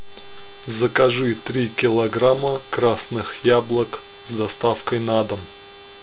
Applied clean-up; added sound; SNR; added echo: none; none; none; none.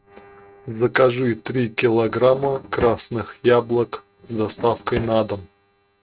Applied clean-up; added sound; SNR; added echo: neural mask model RNNoise.